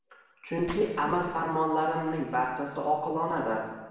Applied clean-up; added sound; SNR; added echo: none; Gunshot, gunfire; 18 dB; reverberation time 1.1 s.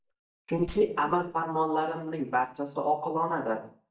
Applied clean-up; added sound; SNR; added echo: neural mask model DeepFilterNet 3.